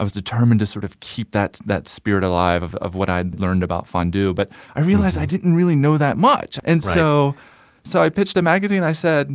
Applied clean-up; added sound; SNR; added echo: none; none; none; none.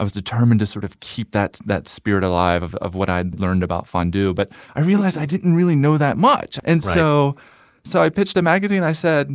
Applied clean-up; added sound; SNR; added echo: neural mask model Resemble Enhance denoiser.